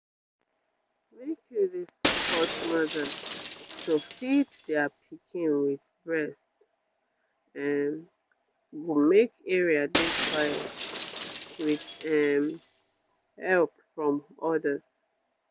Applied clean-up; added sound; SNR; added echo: none; Shatter; 0 dB; none.